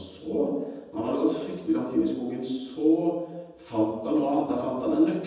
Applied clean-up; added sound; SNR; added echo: none; none; none; reverberation time 1.1 s.